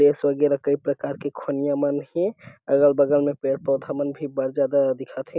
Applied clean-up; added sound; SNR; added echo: none; Bird vocalization, bird call, bird song; 19 dB; none.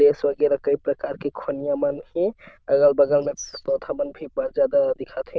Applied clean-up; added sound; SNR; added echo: neural diffusion model UNIVERSE++.